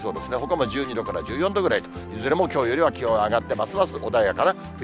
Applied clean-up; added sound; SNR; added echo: none; none; none; none.